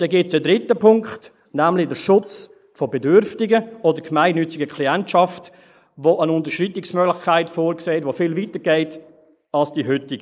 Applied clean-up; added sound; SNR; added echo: neural mask model Resemble Enhance denoiser.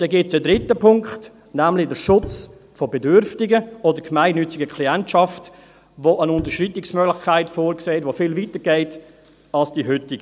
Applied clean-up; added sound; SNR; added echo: none; Bowed string instrument; 19 dB; none.